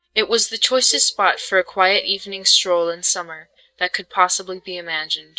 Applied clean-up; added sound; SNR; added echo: neural mask model DeepFilterNet 3.